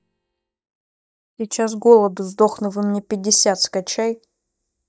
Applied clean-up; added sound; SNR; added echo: neural mask model DeepFilterNet 3.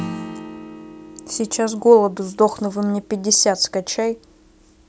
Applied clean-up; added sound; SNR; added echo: none; Acoustic guitar / Strum; 17 dB; none.